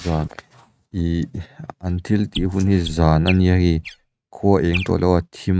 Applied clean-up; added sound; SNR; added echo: neural mask model RNNoise.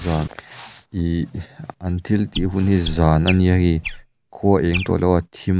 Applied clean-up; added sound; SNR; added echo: none; Chirp, tweet; 12 dB; none.